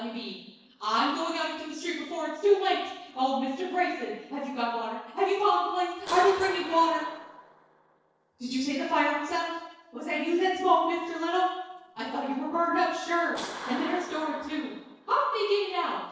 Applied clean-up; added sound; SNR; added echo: neural separator model SepFormer DNS4.